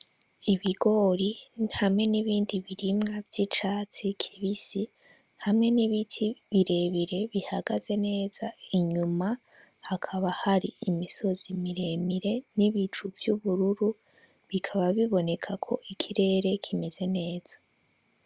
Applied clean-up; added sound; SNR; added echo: none; none; none; none.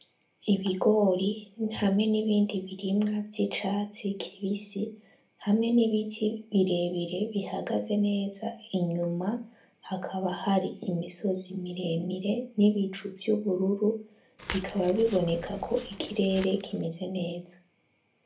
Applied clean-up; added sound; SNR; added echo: none; Crackle; 15 dB; reverberation time 0.3 s.